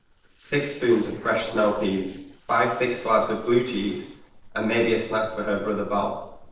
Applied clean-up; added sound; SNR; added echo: neural separator model SepFormer DNS4.